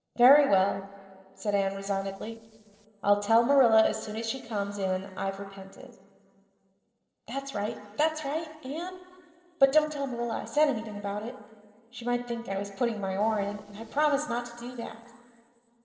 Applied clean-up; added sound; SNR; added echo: neural separator model SepFormer DNS4.